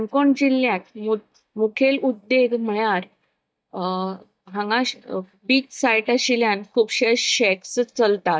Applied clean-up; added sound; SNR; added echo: neural mask model DeepFilterNet 3.